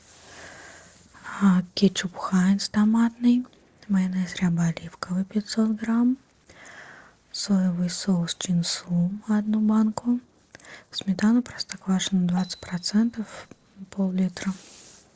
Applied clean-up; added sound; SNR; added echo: neural separator model SepFormer DNS4.